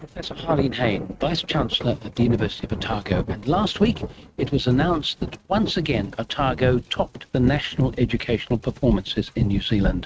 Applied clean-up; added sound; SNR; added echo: neural mask model RNNoise.